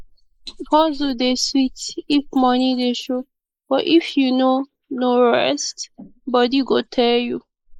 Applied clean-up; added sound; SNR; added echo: neural mask model Resemble Enhance denoiser.